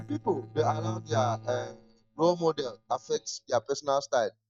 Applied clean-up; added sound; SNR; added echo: neural mask model DeepFilterNet 3.